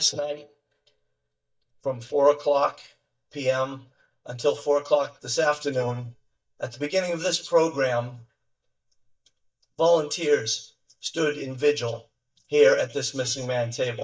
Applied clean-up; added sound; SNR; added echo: neural mask model DeepFilterNet 3.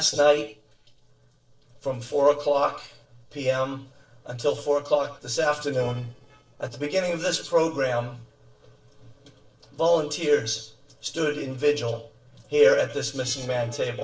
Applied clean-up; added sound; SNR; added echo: neural separator model SepFormer DNS4.